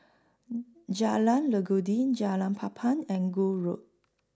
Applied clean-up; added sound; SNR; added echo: none; none; none; none.